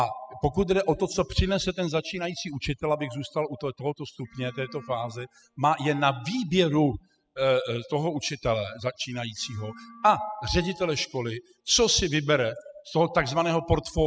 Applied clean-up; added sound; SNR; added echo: classical method spectral subtraction.